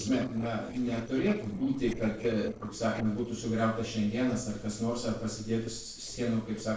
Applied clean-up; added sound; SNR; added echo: neural separator model SepFormer DNS4.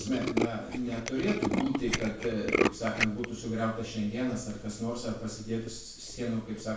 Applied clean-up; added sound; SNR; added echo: none; Tools; 2 dB; reverberation time 0.6 s.